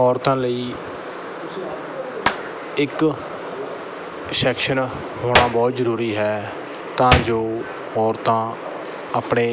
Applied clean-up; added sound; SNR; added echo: none; Hands; 7 dB; none.